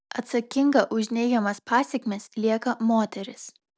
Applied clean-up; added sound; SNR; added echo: none; none; none; none.